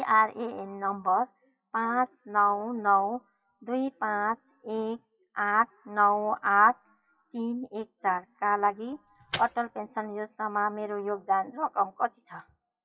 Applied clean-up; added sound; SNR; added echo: classical method WPE with log-MMSE.